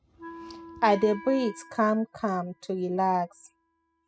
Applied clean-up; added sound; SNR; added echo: classical method spectral subtraction.